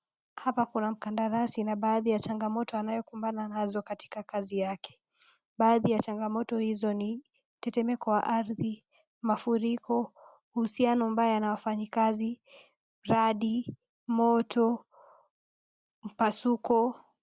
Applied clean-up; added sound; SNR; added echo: none; none; none; none.